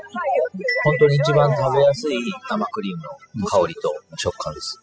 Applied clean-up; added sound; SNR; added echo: classical method spectral subtraction.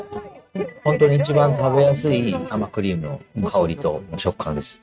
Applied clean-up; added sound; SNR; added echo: neural mask model RNNoise.